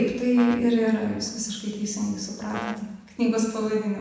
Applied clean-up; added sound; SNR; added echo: none; Brass instrument; 15 dB; reverberation time 1.0 s.